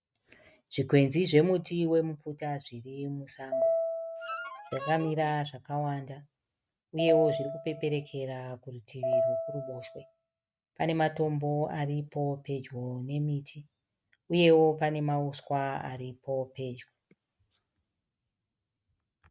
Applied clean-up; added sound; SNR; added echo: neural mask model RNNoise.